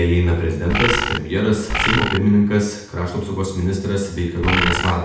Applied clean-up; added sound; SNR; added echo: none; Bird; 0 dB; reverberation time 0.8 s.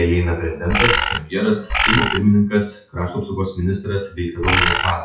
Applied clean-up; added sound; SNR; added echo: classical method WPE with log-MMSE.